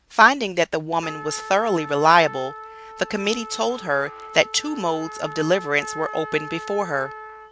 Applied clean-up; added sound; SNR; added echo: none; Trumpet; 14 dB; none.